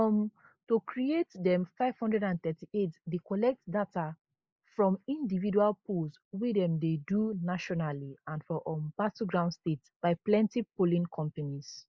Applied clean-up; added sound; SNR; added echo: neural mask model Resemble Enhance denoiser.